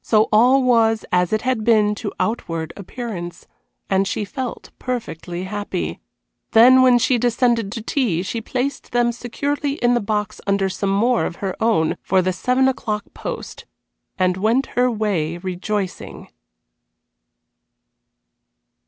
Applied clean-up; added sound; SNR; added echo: none; none; none; none.